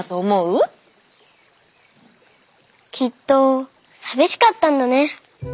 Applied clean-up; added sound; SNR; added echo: none; none; none; none.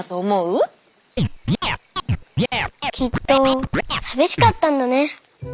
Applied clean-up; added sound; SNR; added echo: none; Scratching (performance technique); 2 dB; none.